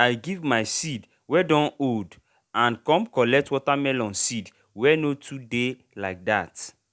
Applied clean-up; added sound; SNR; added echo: none; none; none; none.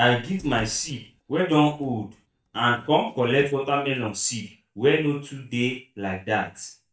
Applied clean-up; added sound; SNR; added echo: neural mask model DeepFilterNet 3.